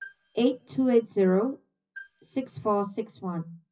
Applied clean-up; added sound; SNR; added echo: classical method WPE with log-MMSE.